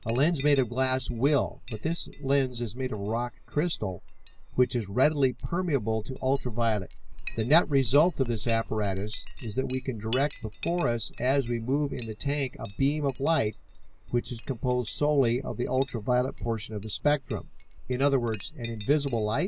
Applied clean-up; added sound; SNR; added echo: none; Chink, clink; 8 dB; none.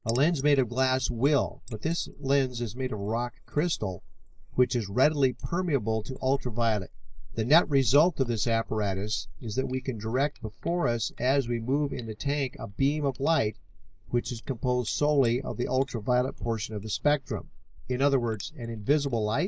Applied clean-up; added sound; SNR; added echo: neural mask model Resemble Enhance denoiser.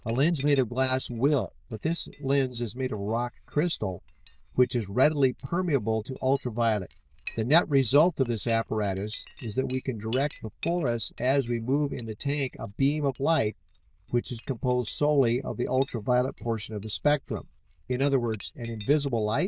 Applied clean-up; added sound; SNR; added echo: neural diffusion model UNIVERSE++.